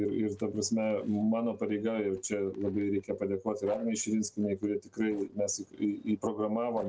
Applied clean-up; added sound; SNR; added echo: neural separator model SepFormer DNS4.